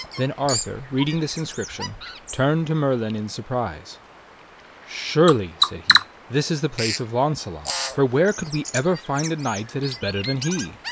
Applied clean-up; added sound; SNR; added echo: none; Bird vocalization, bird call, bird song; 5 dB; none.